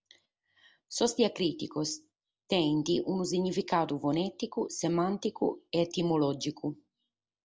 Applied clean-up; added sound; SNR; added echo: none; none; none; none.